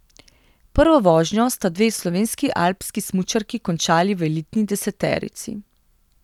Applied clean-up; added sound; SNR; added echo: none; none; none; none.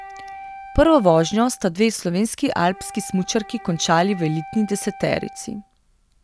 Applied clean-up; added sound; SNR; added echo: none; Wind instrument, woodwind instrument; 18 dB; none.